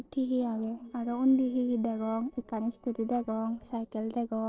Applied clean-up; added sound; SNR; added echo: neural separator model SepFormer DNS4.